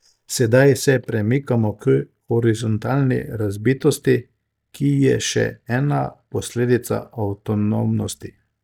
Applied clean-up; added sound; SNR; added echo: neural mask model DeepFilterNet 3.